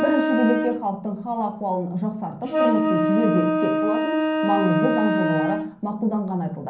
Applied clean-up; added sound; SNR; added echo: none; Wind instrument, woodwind instrument; 0 dB; reverberation time 0.6 s.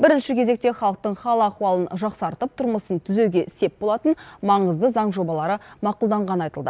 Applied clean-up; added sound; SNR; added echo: none; none; none; none.